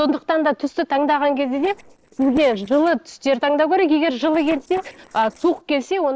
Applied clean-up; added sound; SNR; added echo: neural separator model SepFormer DNS4.